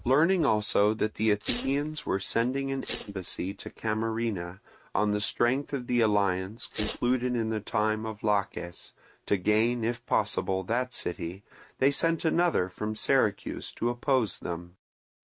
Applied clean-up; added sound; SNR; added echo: neural mask model RNNoise.